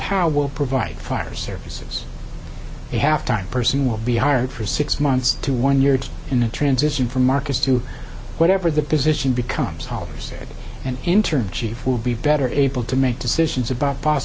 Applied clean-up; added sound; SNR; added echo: none; none; none; none.